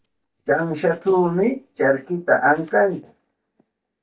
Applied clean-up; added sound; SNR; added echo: neural mask model DeepFilterNet 3.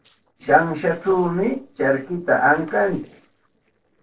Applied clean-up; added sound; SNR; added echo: neural separator model SepFormer DNS4.